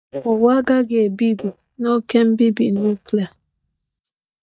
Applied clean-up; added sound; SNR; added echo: neural mask model DeepFilterNet 3.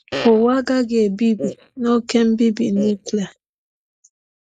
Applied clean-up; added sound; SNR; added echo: neural mask model Resemble Enhance denoiser.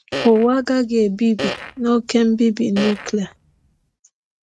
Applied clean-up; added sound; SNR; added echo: neural mask model RNNoise.